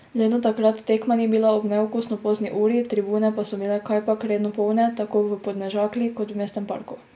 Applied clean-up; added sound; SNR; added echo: none; none; none; none.